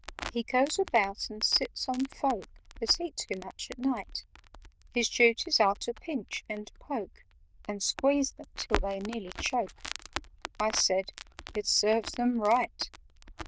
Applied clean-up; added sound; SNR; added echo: neural diffusion model UNIVERSE++.